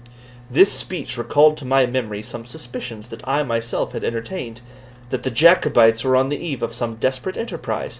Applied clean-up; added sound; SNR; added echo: none; none; none; none.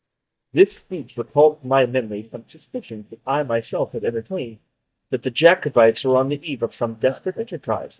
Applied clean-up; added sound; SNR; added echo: neural mask model DeepFilterNet 3.